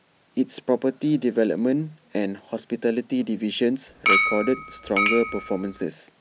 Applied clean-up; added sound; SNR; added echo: none; Chink, clink; 0 dB; none.